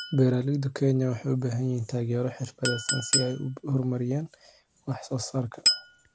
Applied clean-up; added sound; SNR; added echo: none; Chink, clink; 5 dB; none.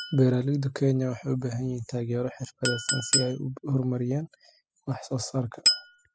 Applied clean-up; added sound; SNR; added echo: classical method spectral subtraction.